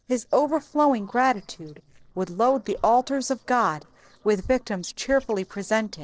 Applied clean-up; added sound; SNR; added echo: neural separator model SepFormer DNS4.